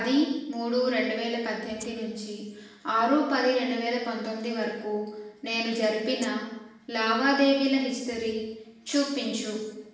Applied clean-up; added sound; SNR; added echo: none; Rattle (instrument); 19 dB; reverberation time 0.9 s.